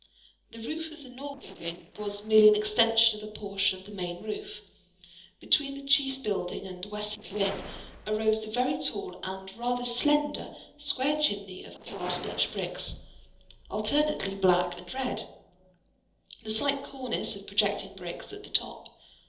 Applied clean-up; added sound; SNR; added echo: neural separator model SepFormer DNS4.